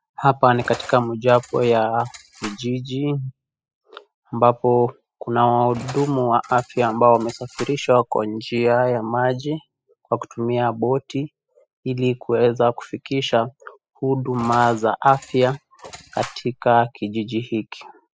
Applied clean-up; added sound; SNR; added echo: classical method spectral subtraction.